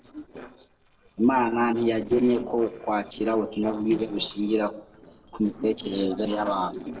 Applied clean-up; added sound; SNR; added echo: neural separator model SepFormer DNS4.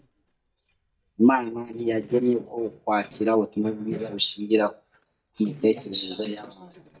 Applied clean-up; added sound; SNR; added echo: neural mask model DeepFilterNet 3.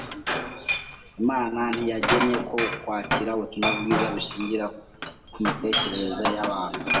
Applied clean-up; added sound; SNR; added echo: none; Glass; 1 dB; reverberation time 1.3 s.